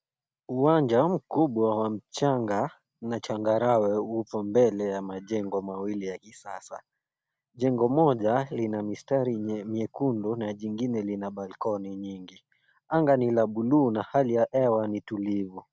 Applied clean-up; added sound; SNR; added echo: none; none; none; none.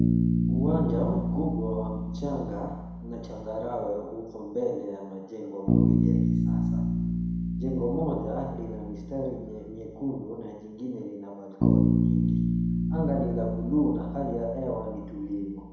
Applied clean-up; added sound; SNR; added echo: none; Bass guitar; -5 dB; reverberation time 1.0 s.